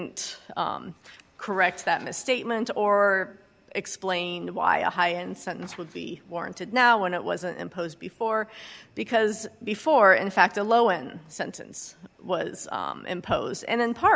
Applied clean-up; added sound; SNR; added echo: none; none; none; none.